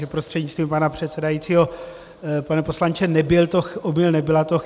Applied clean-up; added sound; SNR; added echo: none; none; none; none.